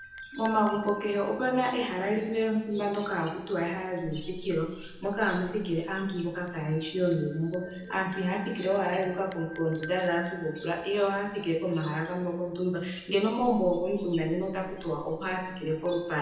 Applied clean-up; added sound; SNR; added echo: none; Bell; 18 dB; reverberation time 0.8 s.